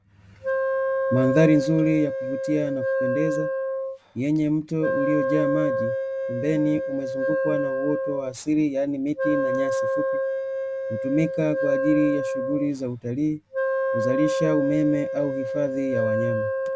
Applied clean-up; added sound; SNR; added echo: none; Wind instrument, woodwind instrument; 1 dB; none.